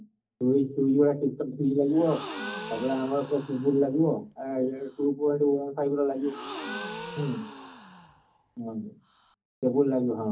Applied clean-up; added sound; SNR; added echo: none; Gasp; 14 dB; reverberation time 0.4 s.